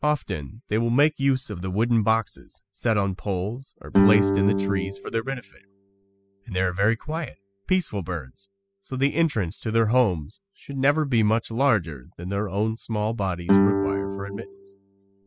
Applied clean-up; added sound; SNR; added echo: classical method spectral subtraction.